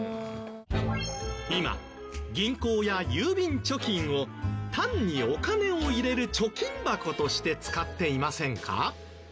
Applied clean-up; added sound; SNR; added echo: none; none; none; none.